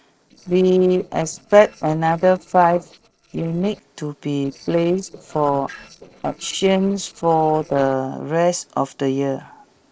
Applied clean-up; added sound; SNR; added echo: neural separator model SepFormer DNS4.